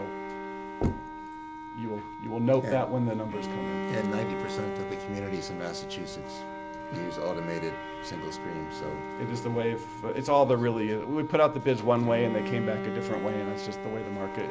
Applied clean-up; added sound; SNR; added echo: none; Bowed string instrument + Wind instrument, woodwind instrument; 6 dB; none.